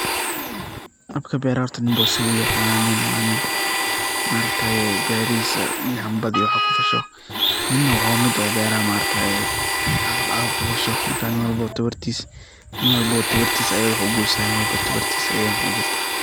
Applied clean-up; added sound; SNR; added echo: none; Wind instrument, woodwind instrument + Domestic sounds, home sounds; -1 dB; none.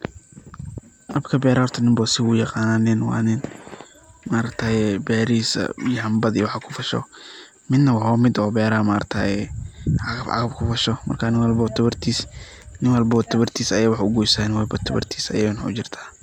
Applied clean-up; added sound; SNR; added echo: none; none; none; none.